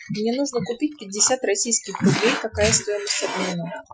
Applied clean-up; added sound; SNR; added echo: classical method Wiener filter.